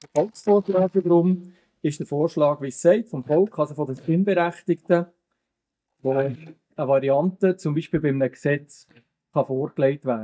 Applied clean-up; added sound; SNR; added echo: neural mask model DeepFilterNet 3.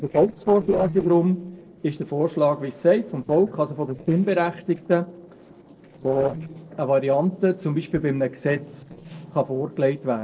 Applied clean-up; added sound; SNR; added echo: neural separator model SepFormer DNS4.